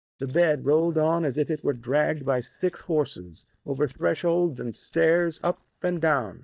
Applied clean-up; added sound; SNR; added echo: neural mask model DeepFilterNet 3.